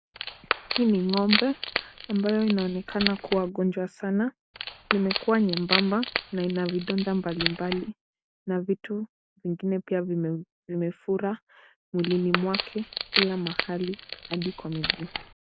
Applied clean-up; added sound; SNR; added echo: none; Wood; 4 dB; none.